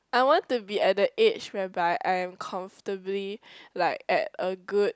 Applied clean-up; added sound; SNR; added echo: none; none; none; none.